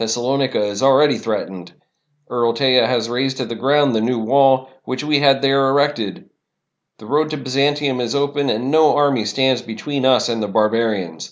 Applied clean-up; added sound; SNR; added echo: none; none; none; none.